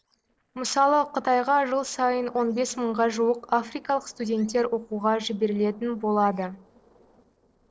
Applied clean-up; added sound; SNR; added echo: neural separator model SepFormer DNS4.